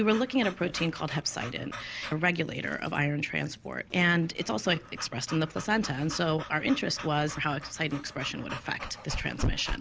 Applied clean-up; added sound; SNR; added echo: none; Dog / Breathing; 10 dB; none.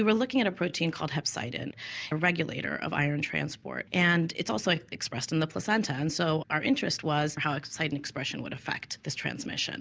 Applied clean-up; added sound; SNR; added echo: none; none; none; none.